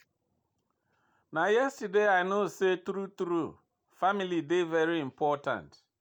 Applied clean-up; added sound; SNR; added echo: none; none; none; none.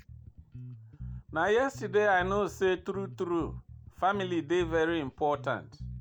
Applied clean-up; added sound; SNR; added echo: none; Bass guitar; 14 dB; none.